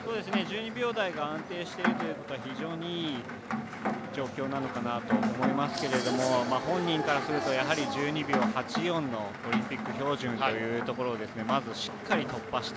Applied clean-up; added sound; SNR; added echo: none; Rain; 4 dB; none.